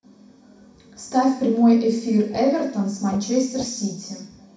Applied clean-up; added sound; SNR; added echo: none; Whoosh, swoosh, swish; 16 dB; reverberation time 0.6 s.